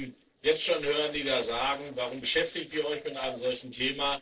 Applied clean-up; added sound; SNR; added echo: neural separator model SepFormer DNS4.